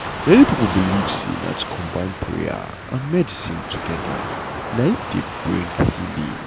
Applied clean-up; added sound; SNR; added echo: none; Waves, surf; 7 dB; none.